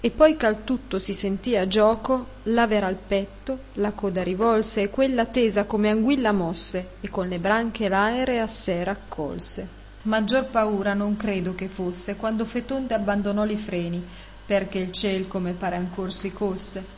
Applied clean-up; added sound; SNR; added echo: none; none; none; none.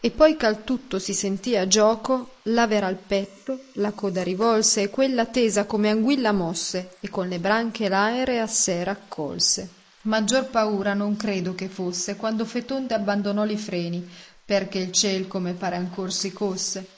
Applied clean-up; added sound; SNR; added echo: neural mask model Resemble Enhance denoiser.